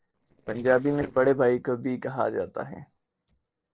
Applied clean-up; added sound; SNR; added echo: neural separator model SepFormer DNS4.